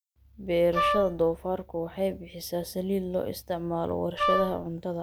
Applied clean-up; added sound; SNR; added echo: none; Wind instrument, woodwind instrument; -1 dB; none.